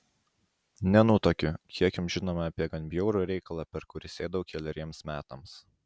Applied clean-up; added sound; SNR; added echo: none; none; none; none.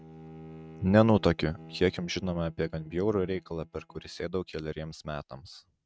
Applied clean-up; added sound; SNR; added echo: neural mask model RNNoise.